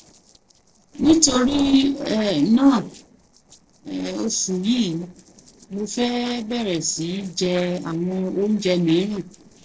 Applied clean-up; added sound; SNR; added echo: neural separator model SepFormer DNS4.